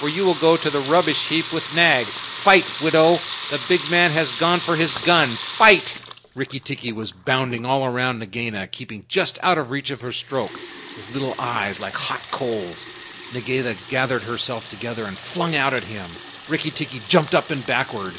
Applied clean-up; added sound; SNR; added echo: none; Sink (filling or washing) / Water tap, faucet / Liquid; 8 dB; none.